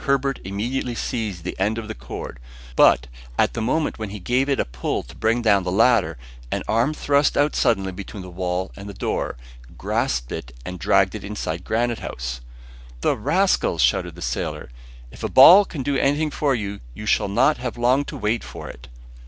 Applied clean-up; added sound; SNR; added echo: none; none; none; none.